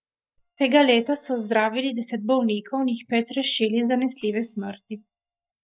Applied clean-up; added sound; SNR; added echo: neural mask model DeepFilterNet 3.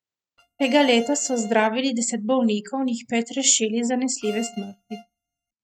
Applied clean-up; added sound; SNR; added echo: neural mask model RNNoise.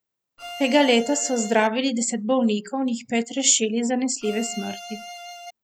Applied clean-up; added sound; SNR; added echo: none; Bowed string instrument; 14 dB; none.